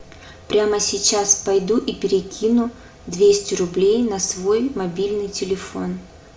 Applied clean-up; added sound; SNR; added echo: none; none; none; reverberation time 0.3 s.